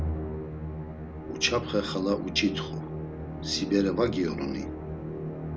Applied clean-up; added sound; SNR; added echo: none; Musical instrument; 4 dB; none.